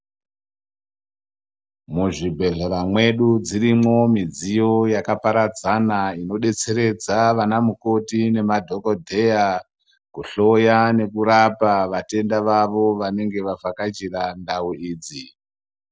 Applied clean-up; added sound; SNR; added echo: none; none; none; none.